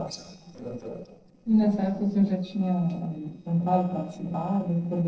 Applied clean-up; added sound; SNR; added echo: neural separator model SepFormer DNS4.